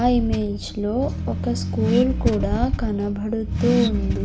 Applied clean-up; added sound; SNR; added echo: none; Accelerating, revving, vroom / Car; 1 dB; none.